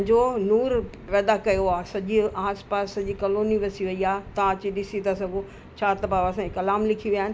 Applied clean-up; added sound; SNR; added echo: none; none; none; none.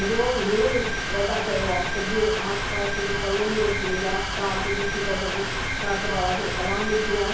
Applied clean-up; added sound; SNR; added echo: none; Mechanisms; 1 dB; reverberation time 0.6 s.